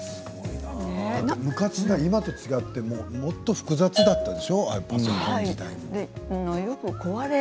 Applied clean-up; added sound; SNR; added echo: none; Bell / Percussion; 8 dB; none.